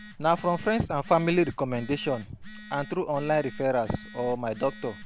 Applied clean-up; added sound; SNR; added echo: none; Telephone; 15 dB; none.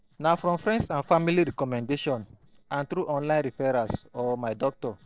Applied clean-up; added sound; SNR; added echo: neural separator model SepFormer DNS4.